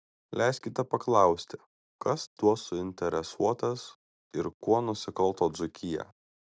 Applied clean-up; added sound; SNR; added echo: none; none; none; none.